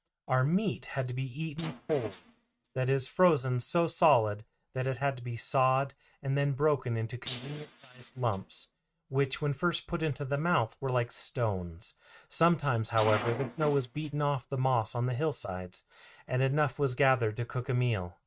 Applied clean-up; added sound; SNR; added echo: neural mask model RNNoise.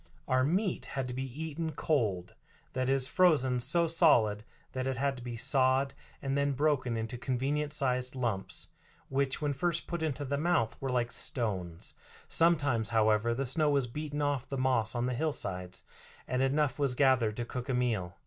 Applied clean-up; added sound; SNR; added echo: none; none; none; none.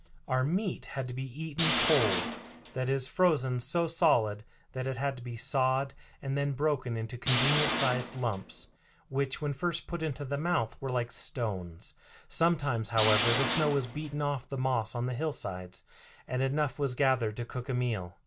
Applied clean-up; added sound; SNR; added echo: none; Tools; 1 dB; none.